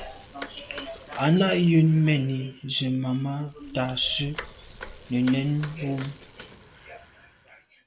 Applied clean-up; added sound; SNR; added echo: none; Bicycle; 17 dB; none.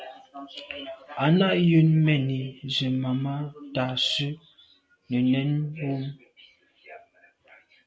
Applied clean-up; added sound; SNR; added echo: none; none; none; none.